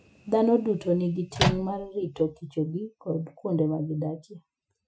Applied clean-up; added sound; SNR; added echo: classical method Wiener filter.